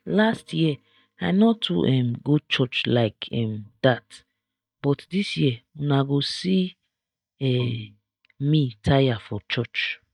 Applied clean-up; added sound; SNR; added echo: neural mask model DeepFilterNet 3.